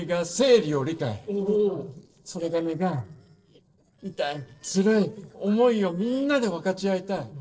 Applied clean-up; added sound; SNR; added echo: neural separator model SepFormer DNS4.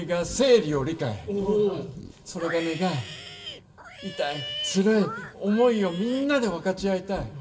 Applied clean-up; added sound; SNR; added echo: none; Livestock, farm animals, working animals; 14 dB; reverberation time 1.6 s.